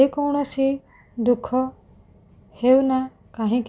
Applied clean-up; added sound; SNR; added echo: none; none; none; none.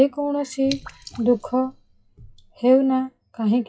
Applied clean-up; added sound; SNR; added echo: classical method WPE with log-MMSE.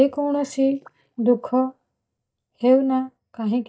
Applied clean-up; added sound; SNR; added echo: neural mask model DeepFilterNet 3.